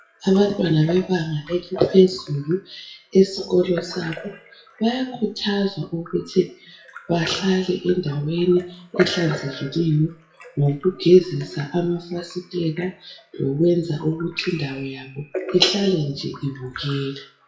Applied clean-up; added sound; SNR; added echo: classical method WPE with log-MMSE.